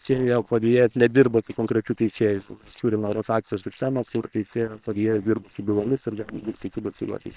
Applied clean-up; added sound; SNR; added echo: neural separator model SepFormer WHAM!.